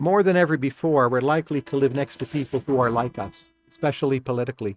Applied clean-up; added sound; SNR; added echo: neural mask model RNNoise.